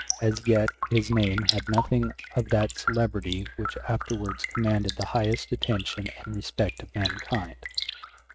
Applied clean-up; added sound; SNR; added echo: neural mask model RNNoise.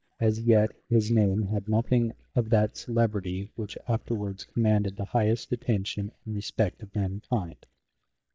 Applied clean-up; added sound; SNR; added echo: neural mask model DeepFilterNet 3.